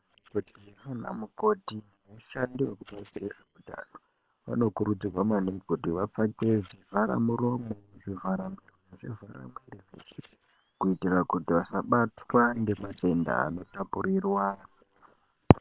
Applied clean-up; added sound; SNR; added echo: neural separator model SepFormer WHAM!.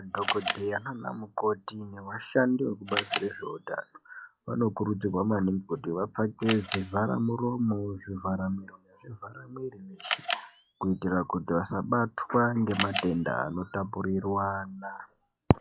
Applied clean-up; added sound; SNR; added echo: classical method log-MMSE.